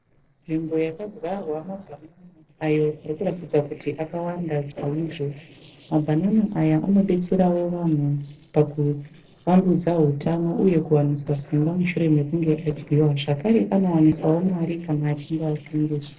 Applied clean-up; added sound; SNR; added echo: neural separator model SepFormer DNS4.